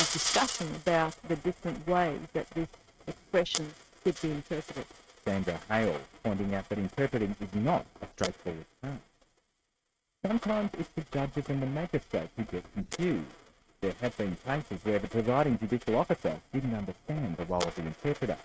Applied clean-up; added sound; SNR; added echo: neural mask model RNNoise.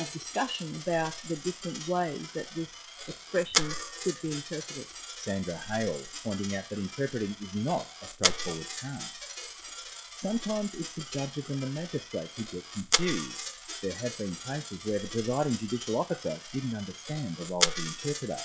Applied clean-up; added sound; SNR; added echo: classical method log-MMSE.